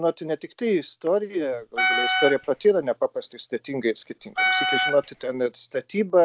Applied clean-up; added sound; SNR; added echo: none; Wind instrument, woodwind instrument; 0 dB; none.